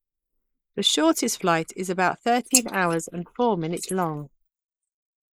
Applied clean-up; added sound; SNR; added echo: neural mask model Resemble Enhance denoiser.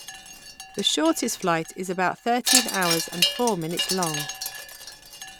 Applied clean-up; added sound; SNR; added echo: none; Wind chime; 2 dB; none.